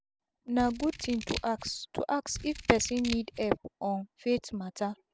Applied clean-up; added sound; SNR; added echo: none; Scissors; 11 dB; none.